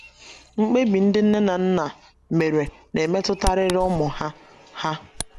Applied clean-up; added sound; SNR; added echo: none; Bird vocalization, bird call, bird song; 14 dB; none.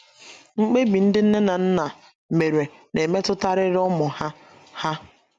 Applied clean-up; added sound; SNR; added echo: none; none; none; none.